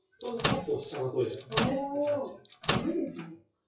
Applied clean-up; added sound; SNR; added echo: classical method WPE with log-MMSE.